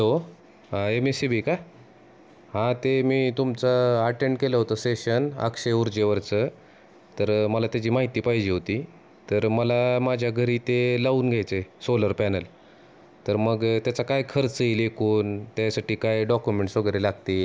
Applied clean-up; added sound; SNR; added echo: none; none; none; none.